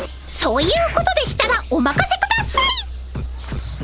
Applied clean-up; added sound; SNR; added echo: none; Scratching (performance technique) + Bird vocalization, bird call, bird song; 7 dB; none.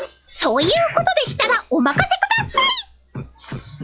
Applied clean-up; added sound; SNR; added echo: classical method log-MMSE.